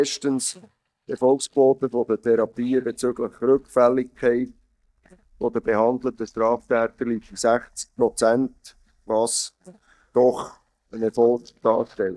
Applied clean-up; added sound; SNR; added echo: neural mask model DeepFilterNet 3.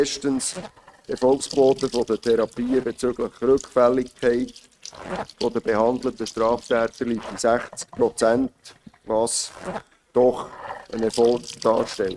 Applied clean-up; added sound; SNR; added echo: neural mask model RNNoise.